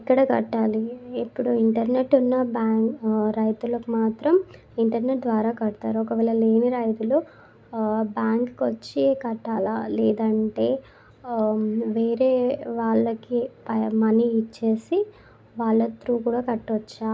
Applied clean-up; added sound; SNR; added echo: none; none; none; none.